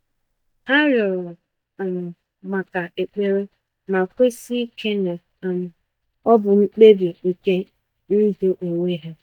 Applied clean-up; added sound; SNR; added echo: neural mask model DeepFilterNet 3.